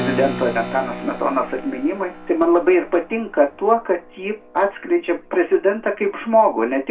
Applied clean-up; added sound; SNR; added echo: none; Keyboard (musical); 14 dB; reverberation time 0.2 s.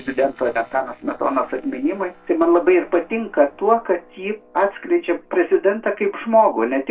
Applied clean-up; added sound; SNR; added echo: neural separator model SepFormer DNS4.